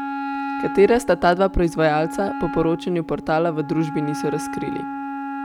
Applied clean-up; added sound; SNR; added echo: none; Wind instrument, woodwind instrument; 8 dB; none.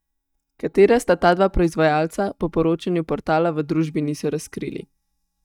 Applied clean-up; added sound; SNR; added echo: neural mask model DeepFilterNet 3.